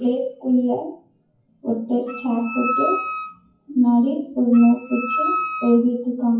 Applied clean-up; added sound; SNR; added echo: classical method WPE with log-MMSE.